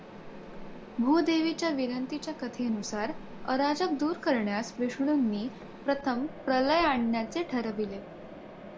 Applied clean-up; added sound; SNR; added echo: none; Mechanisms; 14 dB; none.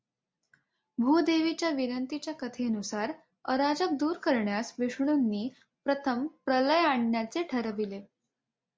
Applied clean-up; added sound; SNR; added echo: none; none; none; none.